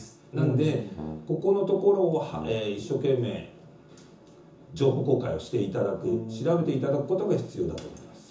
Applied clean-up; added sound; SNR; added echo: none; Brass instrument; 15 dB; reverberation time 0.6 s.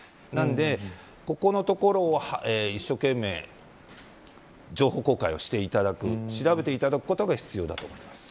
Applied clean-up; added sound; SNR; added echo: none; none; none; none.